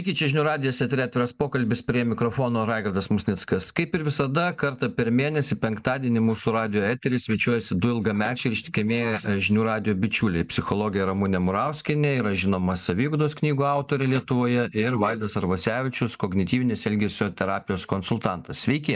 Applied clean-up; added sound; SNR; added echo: neural mask model Resemble Enhance denoiser.